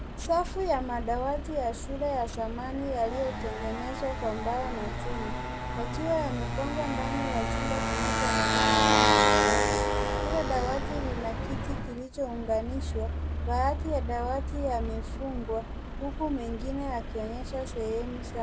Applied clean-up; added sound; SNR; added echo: none; Motorcycle; -3 dB; none.